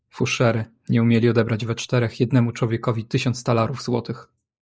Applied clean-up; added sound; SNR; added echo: neural mask model Resemble Enhance denoiser.